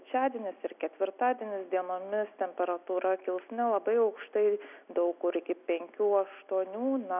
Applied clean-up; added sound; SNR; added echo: none; none; none; none.